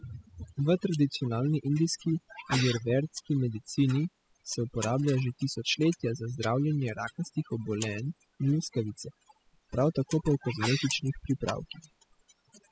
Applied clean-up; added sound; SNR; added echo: classical method spectral subtraction.